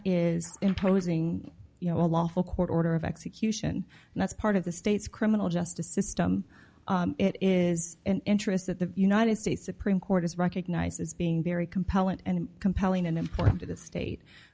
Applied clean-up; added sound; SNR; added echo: none; none; none; none.